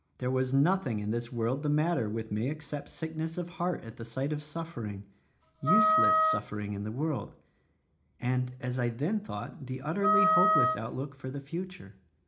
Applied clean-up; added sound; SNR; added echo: none; Wind instrument, woodwind instrument; -4 dB; reverberation time 0.4 s.